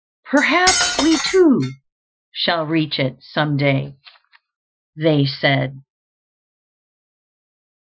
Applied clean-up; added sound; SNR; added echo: classical method Wiener filter.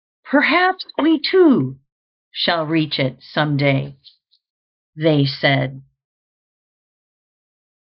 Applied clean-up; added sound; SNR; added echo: neural mask model Resemble Enhance denoiser.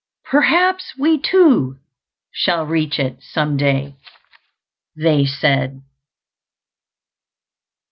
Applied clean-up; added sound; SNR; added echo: none; none; none; none.